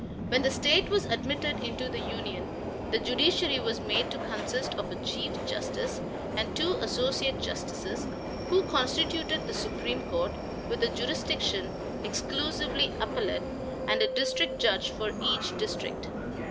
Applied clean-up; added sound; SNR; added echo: none; Subway, metro, underground; 3 dB; none.